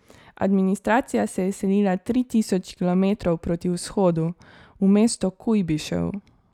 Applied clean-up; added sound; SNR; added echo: none; none; none; none.